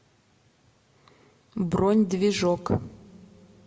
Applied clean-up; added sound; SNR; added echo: none; none; none; reverberation time 1.6 s.